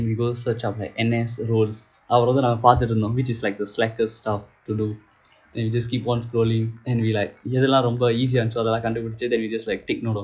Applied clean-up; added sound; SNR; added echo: classical method log-MMSE.